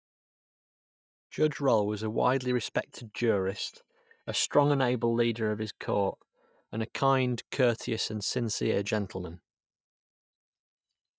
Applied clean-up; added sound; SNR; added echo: neural mask model DeepFilterNet 3.